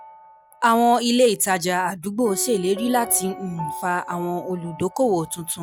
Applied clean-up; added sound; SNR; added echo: none; Piano; 15 dB; none.